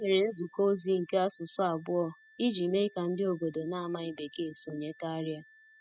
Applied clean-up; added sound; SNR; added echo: classical method spectral subtraction.